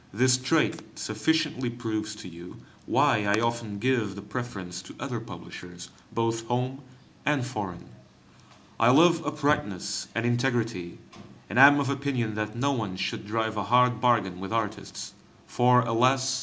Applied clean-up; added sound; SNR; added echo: none; none; none; none.